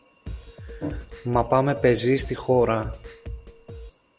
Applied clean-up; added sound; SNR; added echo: none; Drum kit; 13 dB; none.